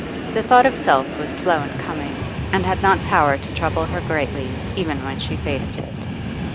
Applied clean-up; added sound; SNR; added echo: none; Train; 5 dB; none.